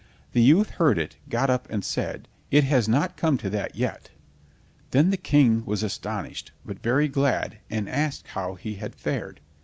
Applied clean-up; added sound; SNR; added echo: none; none; none; none.